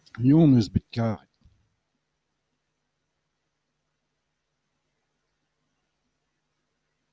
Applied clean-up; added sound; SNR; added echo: none; none; none; none.